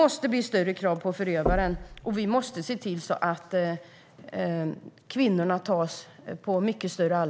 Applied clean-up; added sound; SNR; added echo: none; Knock; 8 dB; none.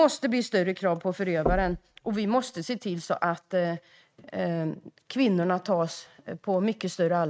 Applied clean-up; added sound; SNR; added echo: neural mask model RNNoise.